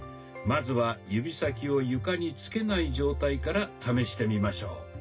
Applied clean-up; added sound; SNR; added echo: none; none; none; reverberation time 0.4 s.